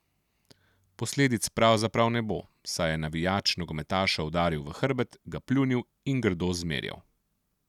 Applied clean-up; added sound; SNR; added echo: none; none; none; none.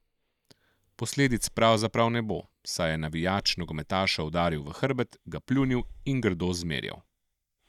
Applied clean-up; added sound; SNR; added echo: neural mask model DeepFilterNet 3.